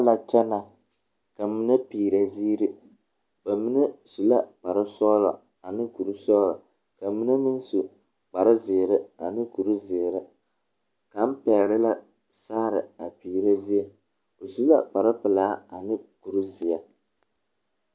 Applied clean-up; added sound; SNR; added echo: none; none; none; none.